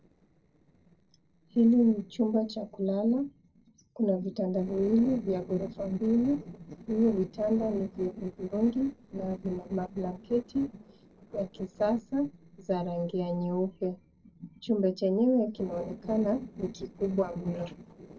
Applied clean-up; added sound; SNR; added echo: neural separator model SepFormer DNS4.